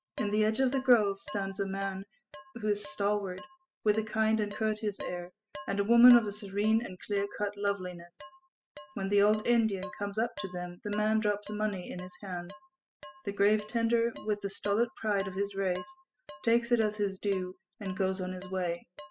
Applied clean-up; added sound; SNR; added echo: classical method spectral subtraction.